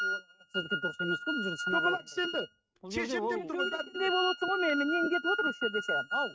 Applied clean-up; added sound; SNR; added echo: neural mask model RNNoise.